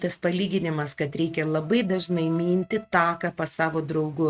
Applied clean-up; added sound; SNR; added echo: neural mask model RNNoise.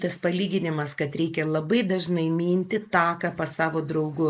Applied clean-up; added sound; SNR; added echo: neural mask model Resemble Enhance denoiser.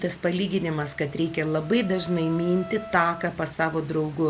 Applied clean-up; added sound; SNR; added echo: none; Wind instrument, woodwind instrument; 18 dB; none.